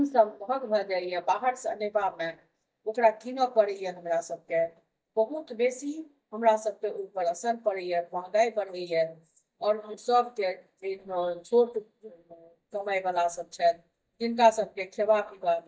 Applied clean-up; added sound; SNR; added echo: neural mask model DeepFilterNet 3.